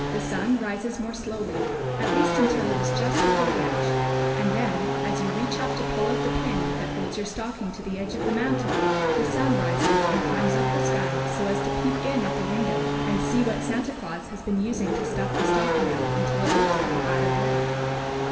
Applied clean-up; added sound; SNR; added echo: none; Race car, auto racing / Accelerating, revving, vroom; -4 dB; reverberation time 2.4 s.